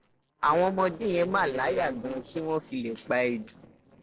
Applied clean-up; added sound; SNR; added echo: neural separator model SepFormer DNS4.